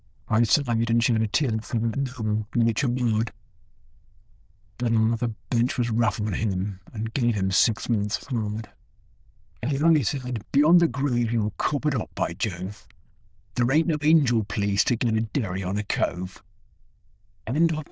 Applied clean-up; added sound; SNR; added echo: neural diffusion model UNIVERSE++.